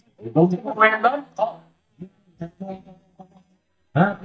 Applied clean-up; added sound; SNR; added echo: neural mask model DeepFilterNet 3.